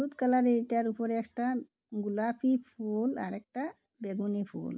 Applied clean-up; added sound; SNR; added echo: none; none; none; none.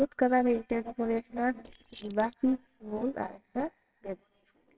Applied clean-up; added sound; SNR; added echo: neural separator model SepFormer WHAMR!.